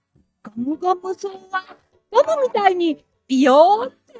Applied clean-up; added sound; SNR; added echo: neural mask model DeepFilterNet 3.